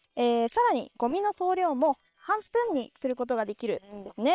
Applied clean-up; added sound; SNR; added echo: neural separator model SepFormer WHAM!.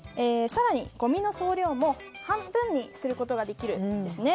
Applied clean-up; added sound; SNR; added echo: none; none; none; none.